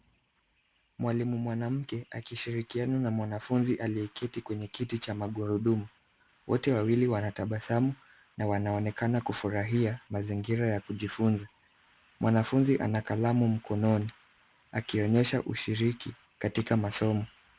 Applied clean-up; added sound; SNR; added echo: none; none; none; none.